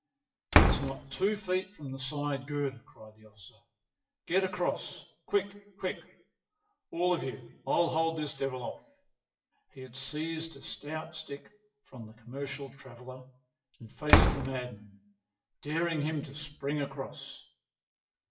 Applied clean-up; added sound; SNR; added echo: classical method WPE with log-MMSE.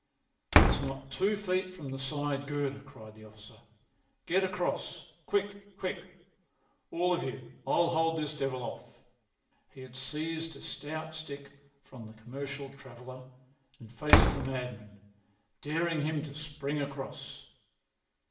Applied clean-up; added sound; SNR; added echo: none; Slam; -4 dB; reverberation time 0.7 s.